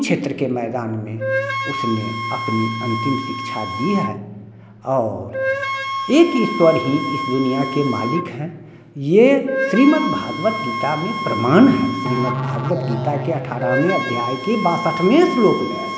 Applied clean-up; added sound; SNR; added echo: none; Musical instrument + Wind instrument, woodwind instrument; 6 dB; none.